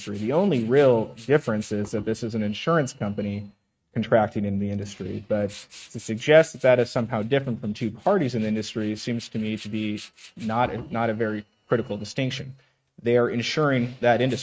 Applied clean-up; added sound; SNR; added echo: neural mask model RNNoise.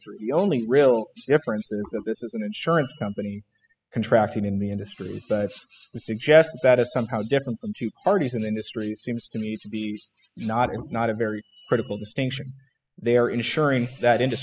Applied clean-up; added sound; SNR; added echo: classical method spectral subtraction.